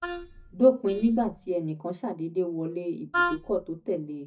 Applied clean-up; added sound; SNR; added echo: neural mask model DeepFilterNet 3.